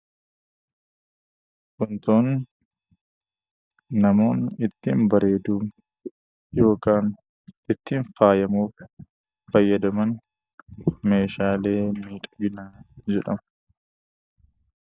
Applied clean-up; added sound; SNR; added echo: neural mask model DeepFilterNet 3.